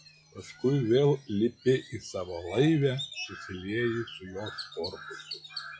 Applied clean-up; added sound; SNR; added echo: classical method log-MMSE.